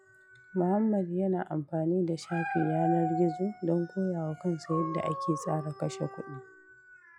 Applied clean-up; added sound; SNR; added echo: classical method log-MMSE.